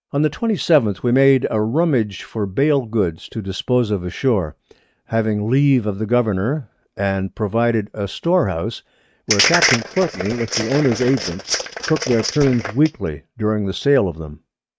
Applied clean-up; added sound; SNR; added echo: neural mask model RNNoise.